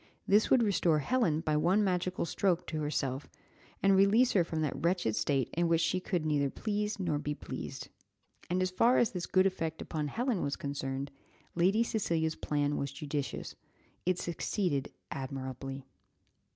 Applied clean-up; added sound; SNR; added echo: none; none; none; none.